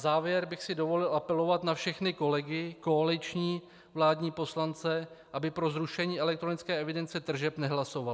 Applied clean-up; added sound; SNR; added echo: none; none; none; none.